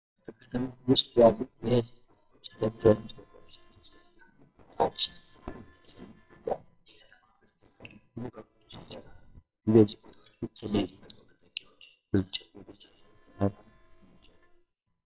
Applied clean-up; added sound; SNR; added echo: neural separator model SepFormer WHAMR!.